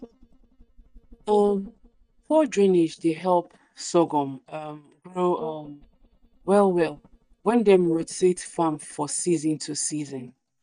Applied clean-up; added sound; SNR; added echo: neural mask model DeepFilterNet 3.